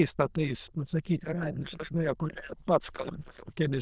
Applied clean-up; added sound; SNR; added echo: neural diffusion model UNIVERSE++.